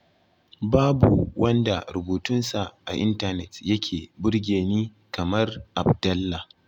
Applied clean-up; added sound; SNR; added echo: none; none; none; none.